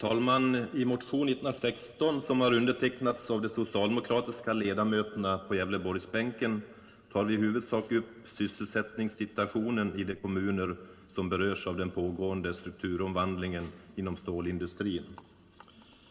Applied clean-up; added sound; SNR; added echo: none; none; none; reverberation time 1.4 s.